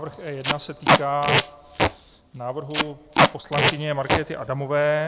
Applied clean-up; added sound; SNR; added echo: none; Packing tape, duct tape; -5 dB; none.